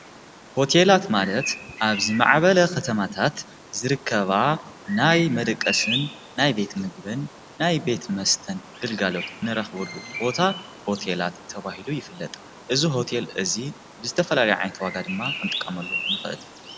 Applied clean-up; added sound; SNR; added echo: none; Bird vocalization, bird call, bird song; 12 dB; none.